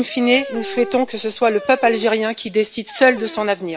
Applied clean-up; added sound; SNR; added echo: none; Dog; 15 dB; none.